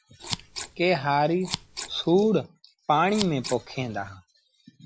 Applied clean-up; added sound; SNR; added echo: none; Scissors; 12 dB; none.